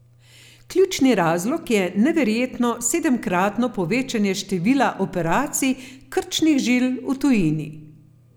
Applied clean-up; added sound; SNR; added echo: none; none; none; none.